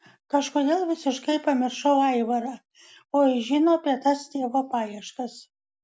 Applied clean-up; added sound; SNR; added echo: none; none; none; none.